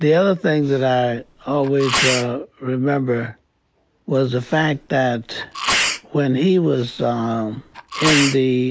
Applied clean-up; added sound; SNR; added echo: none; Sneeze; 6 dB; none.